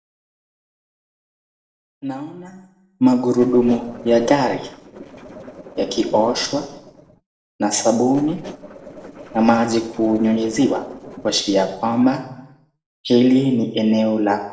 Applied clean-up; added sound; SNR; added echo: neural separator model SepFormer DNS4.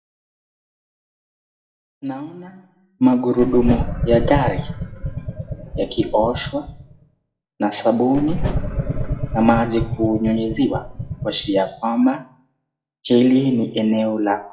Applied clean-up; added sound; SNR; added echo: classical method WPE with log-MMSE.